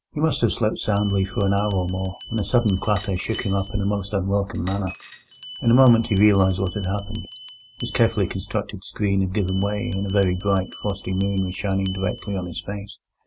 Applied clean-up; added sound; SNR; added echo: none; Bell + Coin (dropping); 18 dB; none.